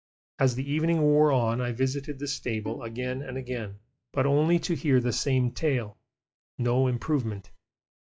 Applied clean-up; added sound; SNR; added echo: classical method log-MMSE.